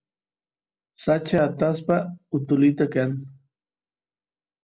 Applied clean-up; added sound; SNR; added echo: none; none; none; none.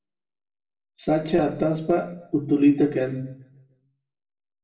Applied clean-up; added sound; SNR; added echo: none; none; none; reverberation time 0.7 s.